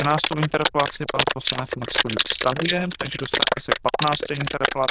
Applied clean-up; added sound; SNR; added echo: neural diffusion model UNIVERSE++.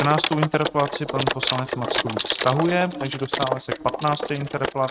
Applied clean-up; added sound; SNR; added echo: neural mask model RNNoise.